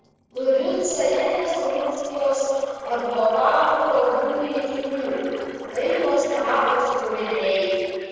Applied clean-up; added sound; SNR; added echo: neural separator model SepFormer DNS4.